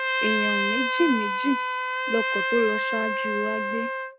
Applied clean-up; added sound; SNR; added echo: none; Trumpet; -1 dB; none.